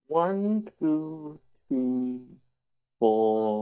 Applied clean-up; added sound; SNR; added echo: neural mask model DeepFilterNet 3.